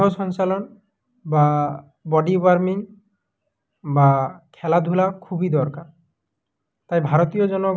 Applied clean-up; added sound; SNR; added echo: none; none; none; none.